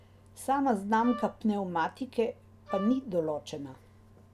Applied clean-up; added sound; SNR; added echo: none; Wind instrument, woodwind instrument; 12 dB; none.